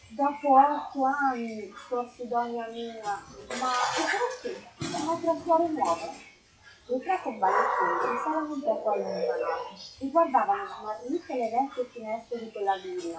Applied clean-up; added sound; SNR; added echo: classical method WPE with log-MMSE.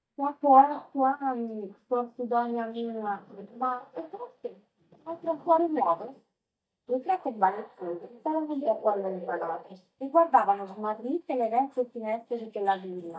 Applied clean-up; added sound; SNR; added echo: neural mask model DeepFilterNet 3.